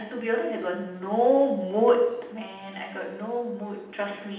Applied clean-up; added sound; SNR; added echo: none; none; none; reverberation time 0.8 s.